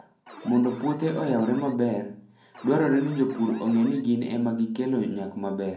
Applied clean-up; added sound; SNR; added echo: none; Alarm; 18 dB; reverberation time 0.6 s.